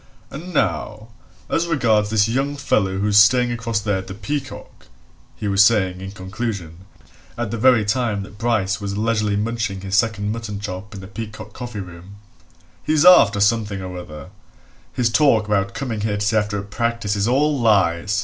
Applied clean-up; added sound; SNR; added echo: none; none; none; none.